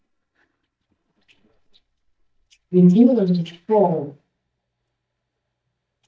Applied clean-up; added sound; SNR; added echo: neural mask model DeepFilterNet 3.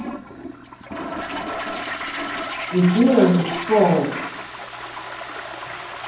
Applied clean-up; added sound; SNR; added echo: none; Toilet flush; 7 dB; reverberation time 0.9 s.